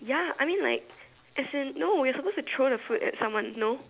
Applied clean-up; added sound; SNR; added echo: none; none; none; none.